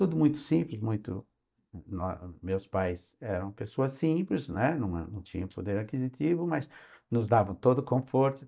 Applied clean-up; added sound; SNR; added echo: neural mask model DeepFilterNet 3.